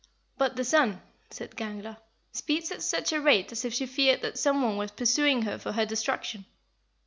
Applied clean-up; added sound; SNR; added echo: none; none; none; none.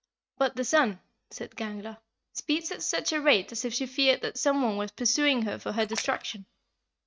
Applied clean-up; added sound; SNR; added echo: neural mask model RNNoise.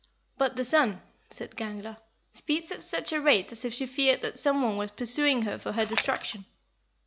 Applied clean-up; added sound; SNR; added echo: none; Splash, splatter; 4 dB; none.